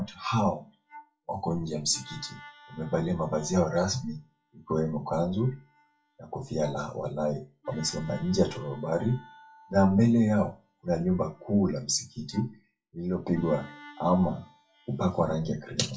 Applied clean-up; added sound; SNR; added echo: classical method WPE with log-MMSE.